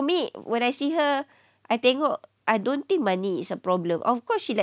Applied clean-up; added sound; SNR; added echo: none; none; none; none.